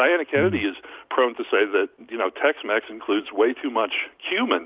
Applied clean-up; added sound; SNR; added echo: none; none; none; none.